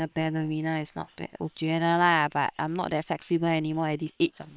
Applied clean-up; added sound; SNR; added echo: neural separator model SepFormer WHAM!.